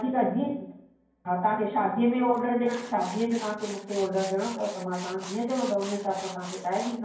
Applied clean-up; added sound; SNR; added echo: none; Tools; 17 dB; reverberation time 0.9 s.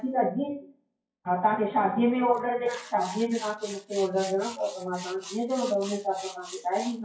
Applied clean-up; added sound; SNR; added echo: classical method WPE with log-MMSE.